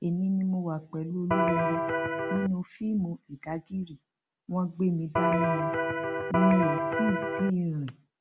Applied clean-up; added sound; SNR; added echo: none; Electric guitar; -2 dB; none.